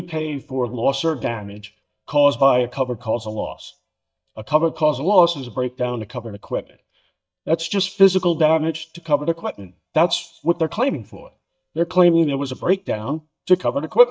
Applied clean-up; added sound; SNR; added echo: neural mask model DeepFilterNet 3.